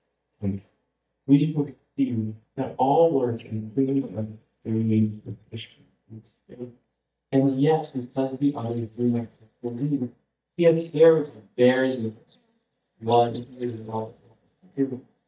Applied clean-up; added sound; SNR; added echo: neural mask model DeepFilterNet 3.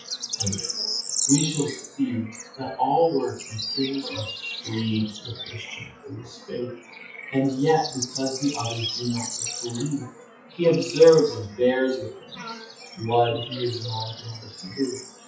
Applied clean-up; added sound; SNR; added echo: classical method WPE with log-MMSE.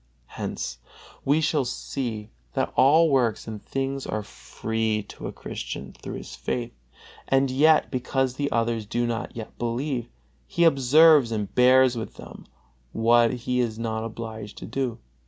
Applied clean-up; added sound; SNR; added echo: none; none; none; none.